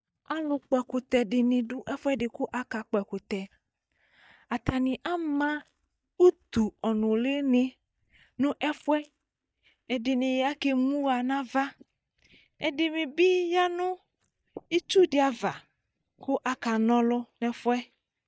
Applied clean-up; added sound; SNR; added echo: neural mask model DeepFilterNet 3.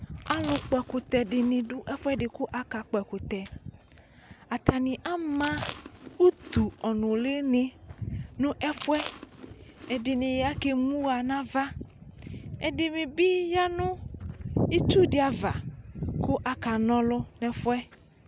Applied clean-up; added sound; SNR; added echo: none; Chewing, mastication; 15 dB; none.